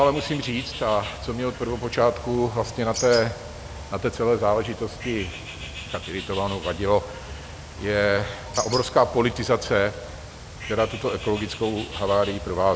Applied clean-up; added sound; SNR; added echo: none; Bird; 11 dB; none.